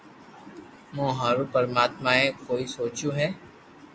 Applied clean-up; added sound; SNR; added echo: none; none; none; none.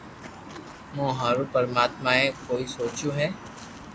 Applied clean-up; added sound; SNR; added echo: none; Walk, footsteps; 16 dB; none.